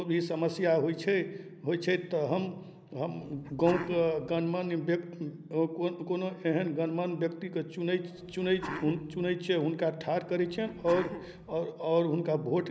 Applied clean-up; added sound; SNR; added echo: none; Sneeze; 12 dB; none.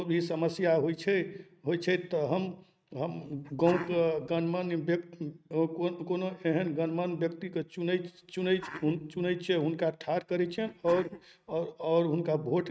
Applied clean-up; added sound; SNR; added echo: neural mask model RNNoise.